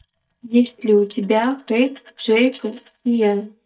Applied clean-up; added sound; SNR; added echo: neural mask model DeepFilterNet 3.